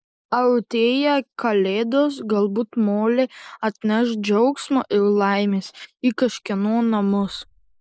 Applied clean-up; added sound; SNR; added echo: neural mask model Resemble Enhance denoiser.